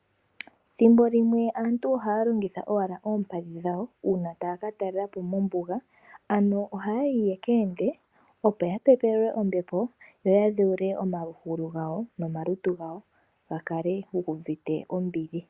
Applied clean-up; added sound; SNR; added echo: none; none; none; none.